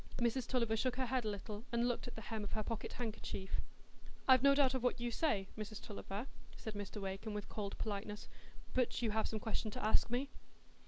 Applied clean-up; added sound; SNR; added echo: none; none; none; none.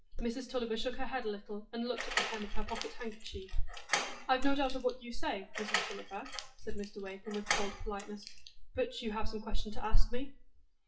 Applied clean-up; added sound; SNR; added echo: classical method WPE with log-MMSE.